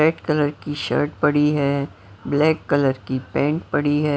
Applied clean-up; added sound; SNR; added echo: none; none; none; none.